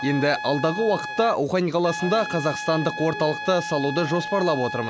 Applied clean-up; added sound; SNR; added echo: none; Trumpet; 9 dB; none.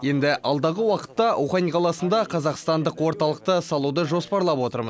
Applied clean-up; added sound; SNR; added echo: none; none; none; none.